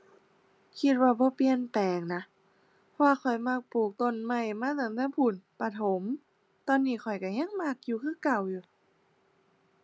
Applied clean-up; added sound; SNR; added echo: none; none; none; none.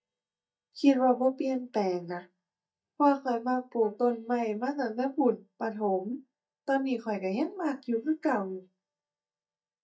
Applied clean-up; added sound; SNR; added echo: neural mask model DeepFilterNet 3.